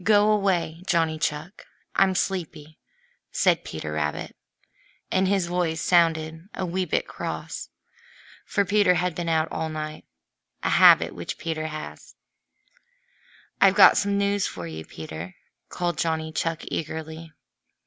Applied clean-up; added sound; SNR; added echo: none; none; none; none.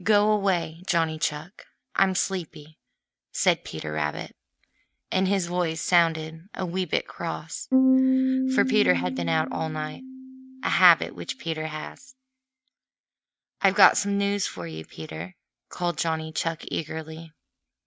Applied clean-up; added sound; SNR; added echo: neural mask model RNNoise.